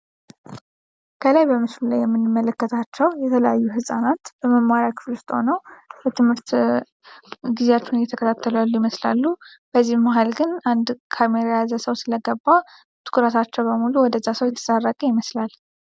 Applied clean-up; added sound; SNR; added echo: none; none; none; none.